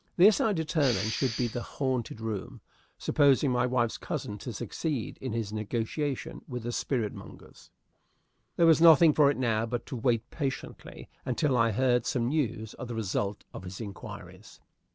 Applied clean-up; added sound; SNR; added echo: none; Respiratory sounds; 9 dB; none.